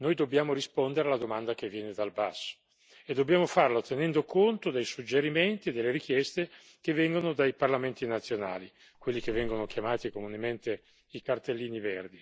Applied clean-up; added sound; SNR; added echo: neural mask model DeepFilterNet 3.